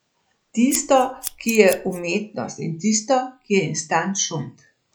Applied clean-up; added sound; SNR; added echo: none; Scissors; 12 dB; none.